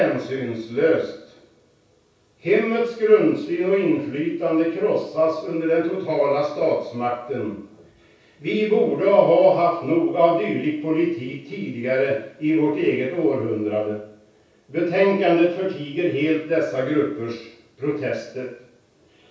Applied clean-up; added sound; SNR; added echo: none; none; none; reverberation time 0.6 s.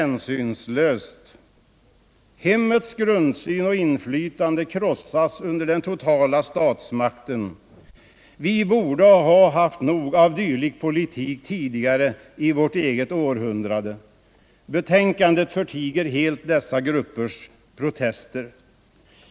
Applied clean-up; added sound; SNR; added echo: none; none; none; none.